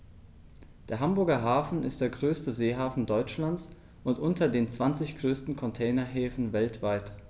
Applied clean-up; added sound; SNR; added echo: none; none; none; none.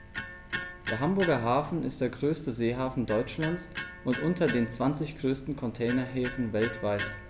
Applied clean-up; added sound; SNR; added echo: none; Electric guitar; 11 dB; none.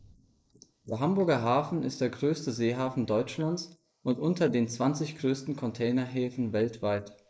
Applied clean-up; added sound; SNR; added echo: neural mask model Resemble Enhance denoiser.